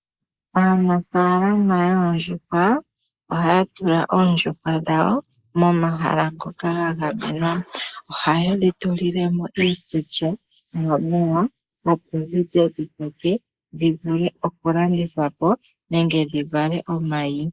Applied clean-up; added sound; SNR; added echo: neural mask model Resemble Enhance denoiser.